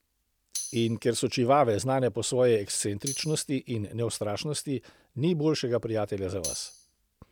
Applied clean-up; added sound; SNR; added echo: none; Tambourine; 10 dB; none.